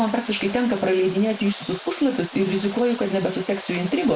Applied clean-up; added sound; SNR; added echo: none; Rain; 16 dB; none.